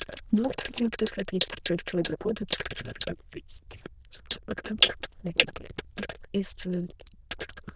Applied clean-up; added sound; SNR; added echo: neural diffusion model UNIVERSE++.